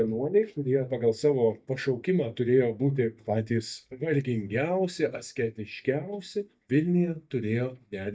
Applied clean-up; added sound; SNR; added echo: neural mask model DeepFilterNet 3.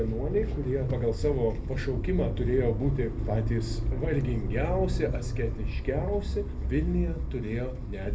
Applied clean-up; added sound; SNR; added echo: none; Motor vehicle (road); 0 dB; reverberation time 0.3 s.